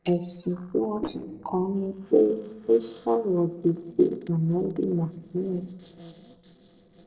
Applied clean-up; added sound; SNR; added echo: neural separator model SepFormer DNS4.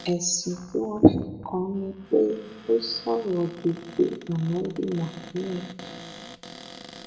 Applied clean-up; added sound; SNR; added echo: none; Cupboard open or close; 18 dB; reverberation time 0.6 s.